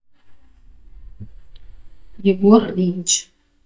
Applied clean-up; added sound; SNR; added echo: neural mask model DeepFilterNet 3.